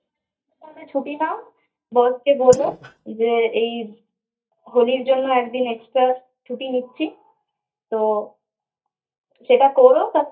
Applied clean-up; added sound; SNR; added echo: neural mask model DeepFilterNet 3.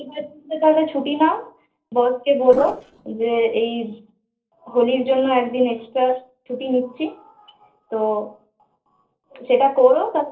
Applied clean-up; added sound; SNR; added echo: neural separator model SepFormer DNS4.